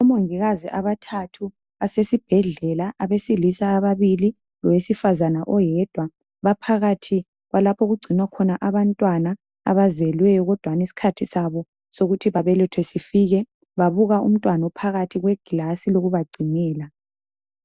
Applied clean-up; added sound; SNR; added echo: none; none; none; none.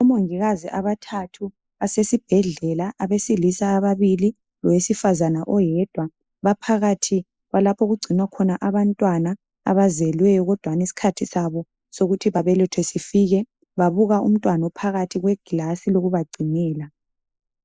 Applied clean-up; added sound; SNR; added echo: neural mask model Resemble Enhance denoiser.